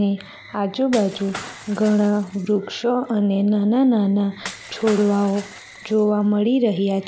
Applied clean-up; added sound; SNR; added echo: none; Shatter / Crushing; 17 dB; none.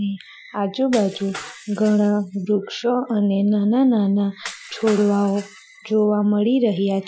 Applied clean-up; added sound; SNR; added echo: classical method Wiener filter.